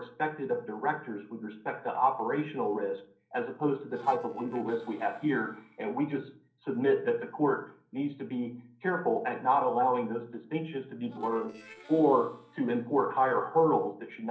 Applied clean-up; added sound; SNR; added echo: neural separator model SepFormer DNS4.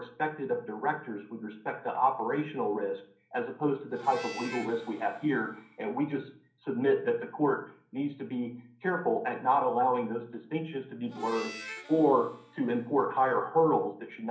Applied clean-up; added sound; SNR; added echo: none; Harmonica; 17 dB; reverberation time 0.6 s.